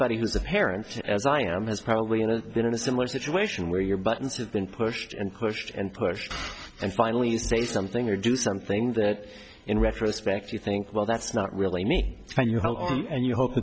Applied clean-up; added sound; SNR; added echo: none; none; none; none.